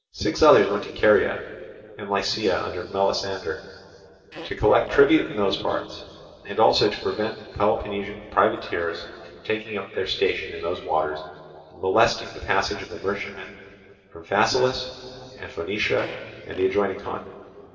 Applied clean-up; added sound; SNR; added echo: neural separator model SepFormer DNS4.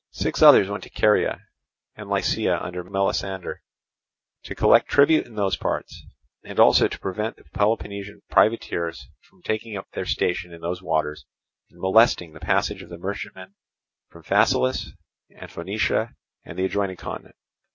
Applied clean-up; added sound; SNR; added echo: none; none; none; none.